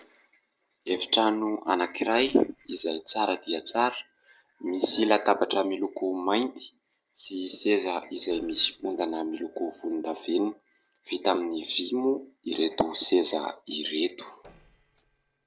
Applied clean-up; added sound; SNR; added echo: neural separator model SepFormer DNS4.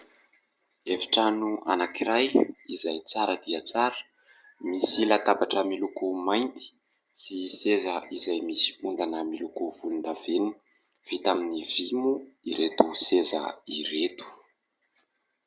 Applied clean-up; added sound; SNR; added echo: none; none; none; none.